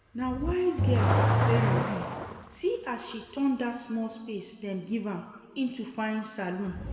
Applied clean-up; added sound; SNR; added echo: none; Accelerating, revving, vroom / Car; -2 dB; reverberation time 1.8 s.